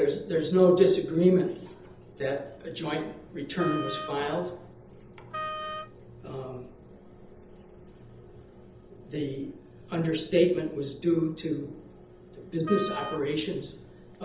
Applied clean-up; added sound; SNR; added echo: none; Wind instrument, woodwind instrument; 9 dB; reverberation time 0.7 s.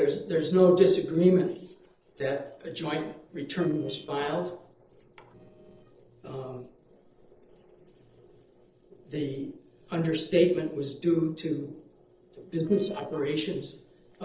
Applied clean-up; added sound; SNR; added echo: neural separator model SepFormer DNS4.